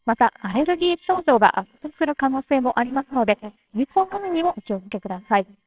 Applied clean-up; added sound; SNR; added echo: neural separator model SepFormer WHAMR!.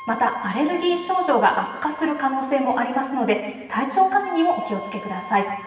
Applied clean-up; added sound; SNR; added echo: none; Wind instrument, woodwind instrument; 17 dB; reverberation time 1.4 s.